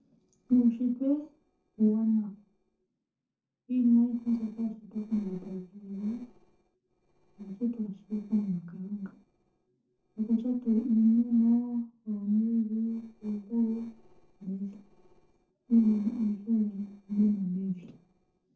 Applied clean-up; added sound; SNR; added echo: neural separator model SepFormer DNS4.